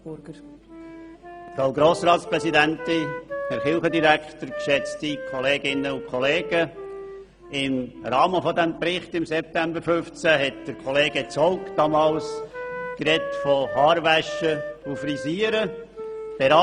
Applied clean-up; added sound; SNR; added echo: none; Wind instrument, woodwind instrument; 11 dB; none.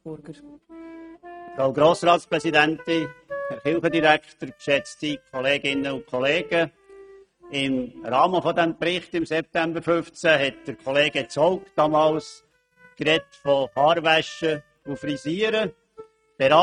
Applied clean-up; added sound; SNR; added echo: neural mask model RNNoise.